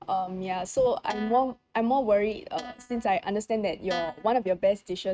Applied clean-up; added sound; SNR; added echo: neural mask model RNNoise.